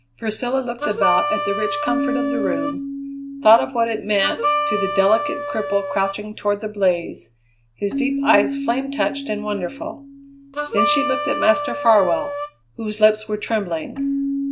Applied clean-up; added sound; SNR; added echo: none; Harmonica + Keyboard (musical); 3 dB; none.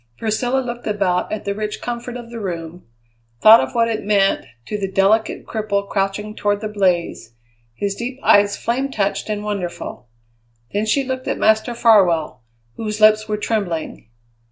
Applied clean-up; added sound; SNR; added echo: none; none; none; none.